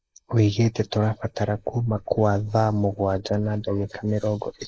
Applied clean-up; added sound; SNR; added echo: neural mask model Resemble Enhance denoiser.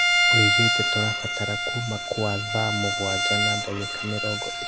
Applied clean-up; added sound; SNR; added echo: none; Bowed string instrument; -5 dB; none.